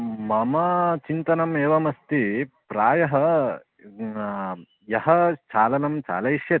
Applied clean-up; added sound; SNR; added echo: none; none; none; none.